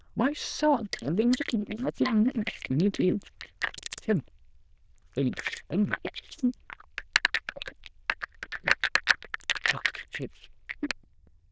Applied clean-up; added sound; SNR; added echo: neural diffusion model UNIVERSE++.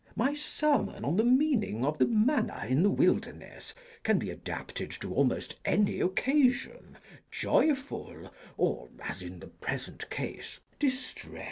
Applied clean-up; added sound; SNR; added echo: none; none; none; none.